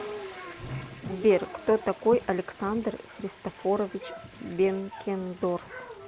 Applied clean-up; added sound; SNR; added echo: none; Toilet flush; 17 dB; none.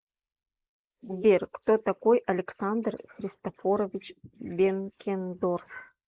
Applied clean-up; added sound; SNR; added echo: neural mask model Resemble Enhance denoiser.